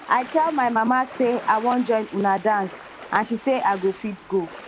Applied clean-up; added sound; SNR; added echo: none; Ocean; 18 dB; none.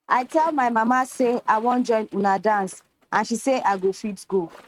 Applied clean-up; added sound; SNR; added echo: neural mask model RNNoise.